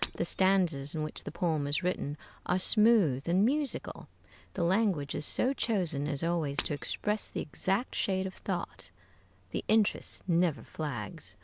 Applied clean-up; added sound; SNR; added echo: none; Shatter; 15 dB; none.